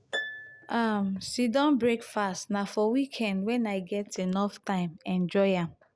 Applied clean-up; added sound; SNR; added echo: none; Harp; 16 dB; none.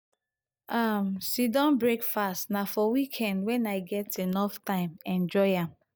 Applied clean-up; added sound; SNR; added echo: neural mask model DeepFilterNet 3.